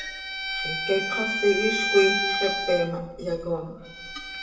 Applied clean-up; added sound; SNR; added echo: none; Bowed string instrument; 2 dB; reverberation time 1.0 s.